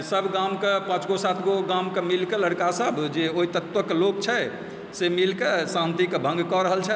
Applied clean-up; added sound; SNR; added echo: none; none; none; none.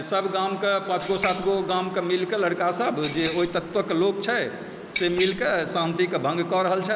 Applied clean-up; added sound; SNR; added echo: neural mask model Resemble Enhance denoiser.